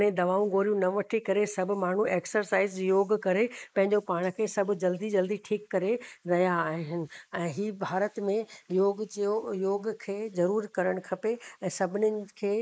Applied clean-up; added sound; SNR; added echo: neural mask model Resemble Enhance denoiser.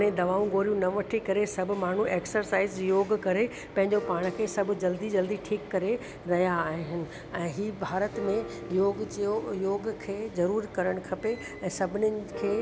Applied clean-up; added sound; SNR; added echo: none; Piano; 17 dB; none.